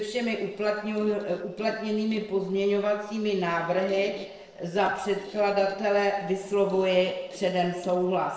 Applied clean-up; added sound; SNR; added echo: neural separator model SepFormer DNS4.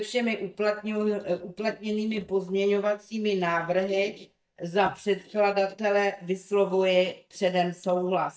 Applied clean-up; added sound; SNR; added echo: neural mask model DeepFilterNet 3.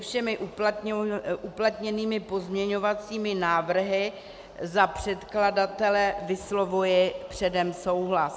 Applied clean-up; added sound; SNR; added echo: none; none; none; none.